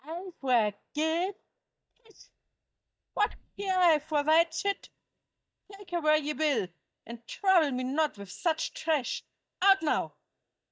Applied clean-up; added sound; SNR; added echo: neural mask model DeepFilterNet 3.